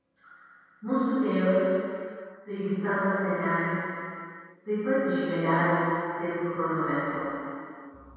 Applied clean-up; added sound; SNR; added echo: none; none; none; reverberation time 2.2 s.